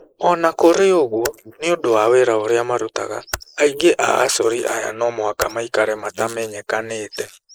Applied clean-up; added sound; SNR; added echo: neural mask model Resemble Enhance denoiser.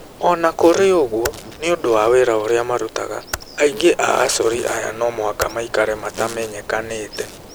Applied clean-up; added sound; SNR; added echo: none; Insect + Computer keyboard; 15 dB; none.